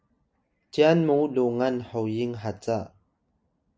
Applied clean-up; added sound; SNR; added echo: none; none; none; none.